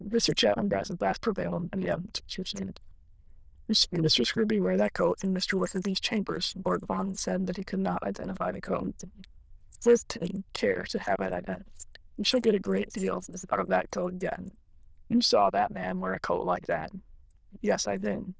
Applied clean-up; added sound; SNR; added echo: neural diffusion model UNIVERSE++.